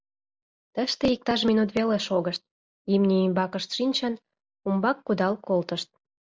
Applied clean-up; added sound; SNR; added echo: neural mask model Resemble Enhance denoiser.